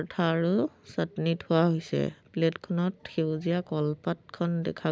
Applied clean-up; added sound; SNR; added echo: none; none; none; none.